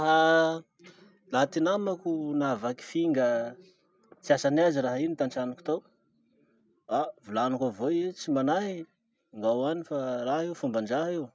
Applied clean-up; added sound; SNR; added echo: none; none; none; none.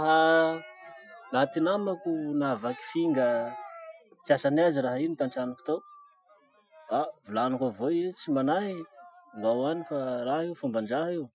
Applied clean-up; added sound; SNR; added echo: classical method Wiener filter.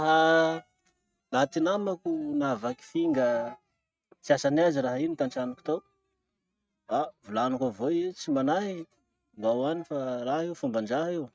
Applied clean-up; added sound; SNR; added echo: neural mask model RNNoise.